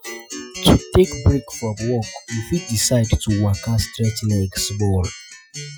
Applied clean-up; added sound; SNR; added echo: classical method Wiener filter.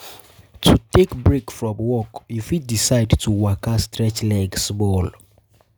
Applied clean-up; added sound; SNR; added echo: none; none; none; none.